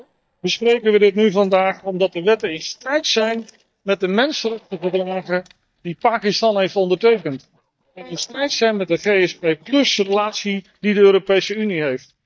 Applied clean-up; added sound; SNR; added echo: neural mask model DeepFilterNet 3.